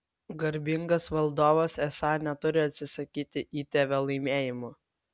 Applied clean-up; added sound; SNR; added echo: none; none; none; none.